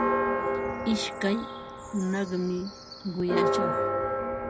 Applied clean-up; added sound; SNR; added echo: none; Church bell; -2 dB; none.